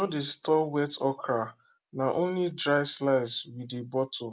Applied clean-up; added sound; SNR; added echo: none; none; none; none.